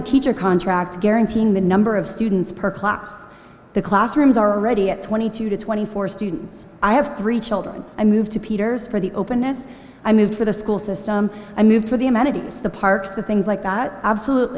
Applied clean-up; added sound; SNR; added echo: none; none; none; none.